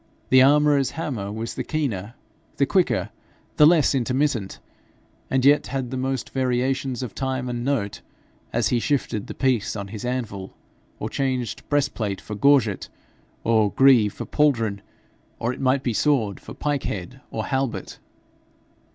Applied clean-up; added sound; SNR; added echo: none; none; none; none.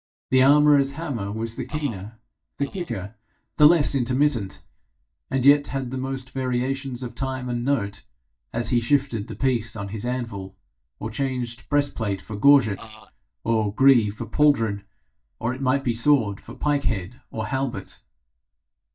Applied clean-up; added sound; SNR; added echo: neural mask model DeepFilterNet 3.